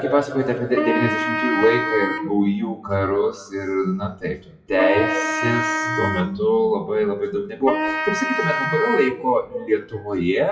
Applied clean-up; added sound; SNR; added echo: classical method WPE with log-MMSE.